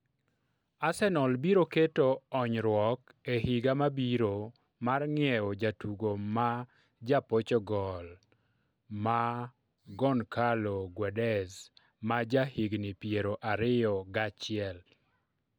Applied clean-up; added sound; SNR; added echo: none; none; none; none.